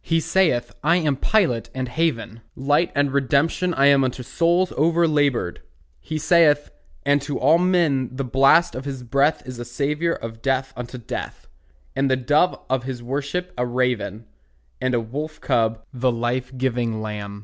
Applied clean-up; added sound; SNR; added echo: none; none; none; none.